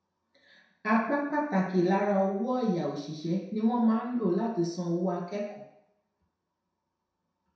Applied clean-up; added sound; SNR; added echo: none; none; none; reverberation time 0.7 s.